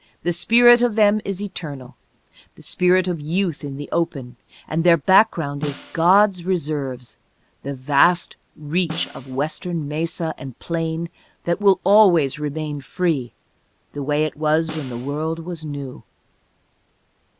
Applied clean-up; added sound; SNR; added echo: none; Snare drum; 16 dB; none.